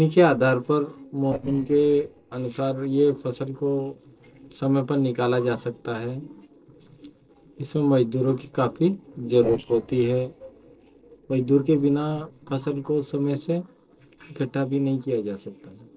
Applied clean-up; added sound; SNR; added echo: neural separator model SepFormer DNS4.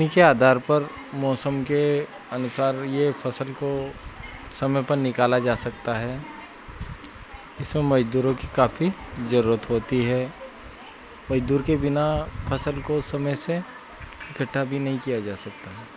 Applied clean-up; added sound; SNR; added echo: none; none; none; none.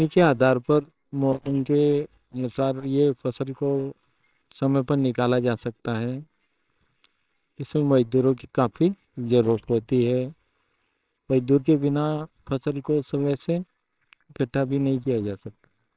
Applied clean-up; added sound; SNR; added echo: neural separator model SepFormer WHAMR!.